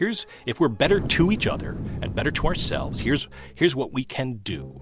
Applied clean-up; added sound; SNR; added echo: none; Explosion; 5 dB; none.